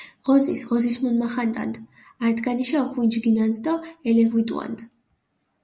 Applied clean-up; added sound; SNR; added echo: none; none; none; none.